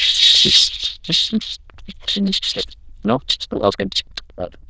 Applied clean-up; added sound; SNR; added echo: neural diffusion model UNIVERSE++.